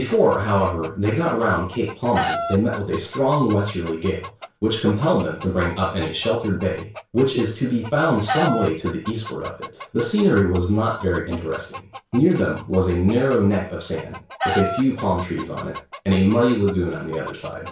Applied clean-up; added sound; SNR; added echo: none; Chicken, rooster; 12 dB; reverberation time 0.3 s.